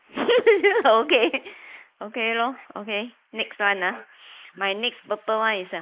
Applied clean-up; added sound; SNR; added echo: neural mask model Resemble Enhance denoiser.